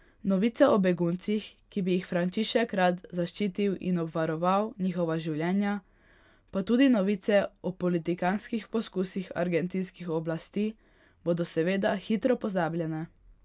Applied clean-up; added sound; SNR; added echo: neural mask model Resemble Enhance denoiser.